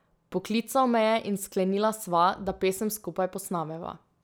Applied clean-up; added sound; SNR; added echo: none; none; none; none.